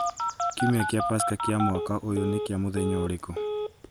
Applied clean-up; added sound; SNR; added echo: none; Telephone; 2 dB; none.